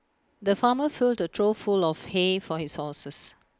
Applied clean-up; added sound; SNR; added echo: none; none; none; none.